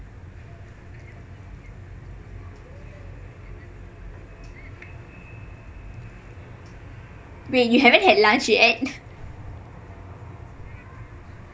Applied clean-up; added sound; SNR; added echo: none; none; none; none.